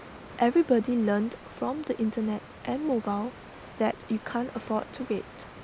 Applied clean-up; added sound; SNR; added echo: none; Water; 16 dB; none.